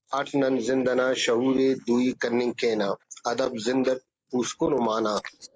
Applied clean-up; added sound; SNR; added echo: neural mask model Resemble Enhance denoiser.